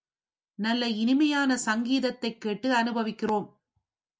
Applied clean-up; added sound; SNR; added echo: none; none; none; none.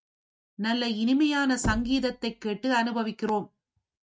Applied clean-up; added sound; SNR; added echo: neural mask model RNNoise.